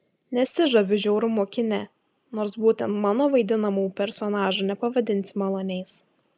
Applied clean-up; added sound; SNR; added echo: none; none; none; none.